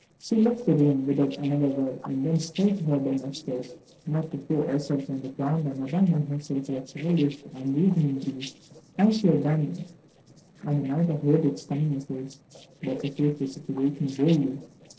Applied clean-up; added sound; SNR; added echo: neural separator model SepFormer DNS4.